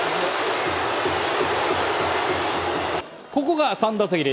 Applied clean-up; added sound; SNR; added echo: none; none; none; none.